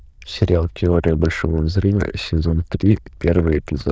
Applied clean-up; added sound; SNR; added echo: neural diffusion model UNIVERSE++.